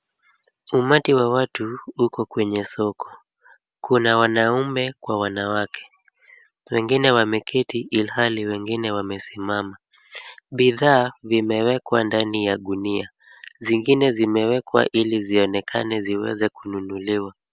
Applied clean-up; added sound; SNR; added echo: none; none; none; none.